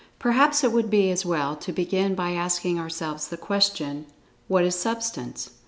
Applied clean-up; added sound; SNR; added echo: none; none; none; none.